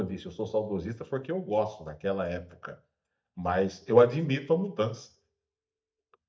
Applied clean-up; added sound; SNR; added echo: neural mask model DeepFilterNet 3.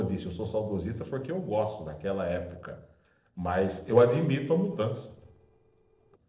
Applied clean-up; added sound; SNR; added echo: neural separator model SepFormer DNS4.